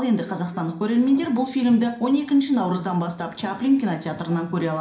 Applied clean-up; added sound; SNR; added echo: none; none; none; reverberation time 0.5 s.